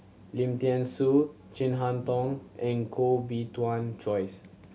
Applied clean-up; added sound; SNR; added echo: none; none; none; none.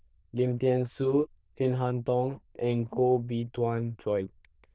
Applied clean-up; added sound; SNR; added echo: neural diffusion model UNIVERSE++.